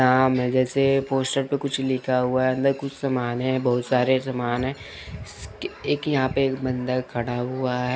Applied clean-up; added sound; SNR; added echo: none; none; none; none.